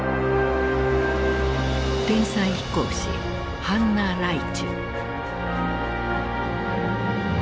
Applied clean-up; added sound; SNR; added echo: none; none; none; none.